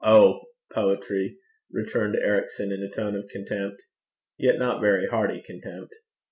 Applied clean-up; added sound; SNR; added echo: none; none; none; none.